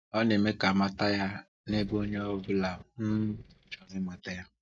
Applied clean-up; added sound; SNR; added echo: neural mask model DeepFilterNet 3.